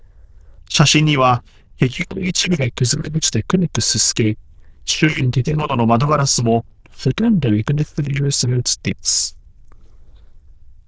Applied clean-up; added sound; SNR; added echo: neural diffusion model UNIVERSE++.